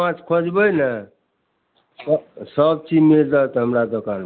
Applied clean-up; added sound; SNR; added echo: none; none; none; none.